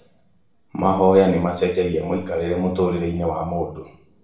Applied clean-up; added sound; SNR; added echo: none; none; none; reverberation time 0.5 s.